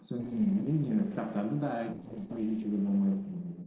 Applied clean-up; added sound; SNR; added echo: neural separator model SepFormer DNS4.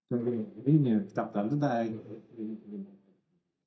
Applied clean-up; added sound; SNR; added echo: neural mask model DeepFilterNet 3.